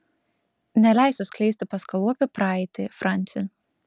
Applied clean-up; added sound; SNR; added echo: none; none; none; none.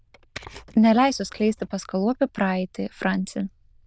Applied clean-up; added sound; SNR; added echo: neural diffusion model UNIVERSE++.